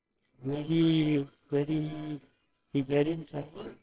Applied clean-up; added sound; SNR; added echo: neural separator model SepFormer WHAMR!.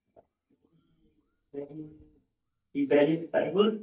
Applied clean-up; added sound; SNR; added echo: neural mask model DeepFilterNet 3.